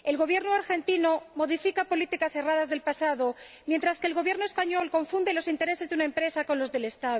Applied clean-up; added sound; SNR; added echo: none; none; none; none.